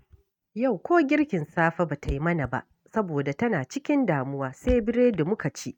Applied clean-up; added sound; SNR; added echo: neural mask model RNNoise.